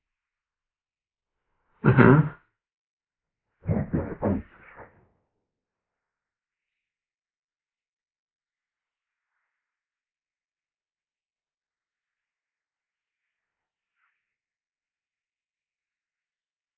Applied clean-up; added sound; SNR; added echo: neural mask model Resemble Enhance denoiser.